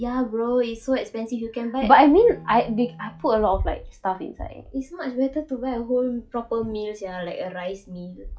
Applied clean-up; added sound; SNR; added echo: classical method log-MMSE.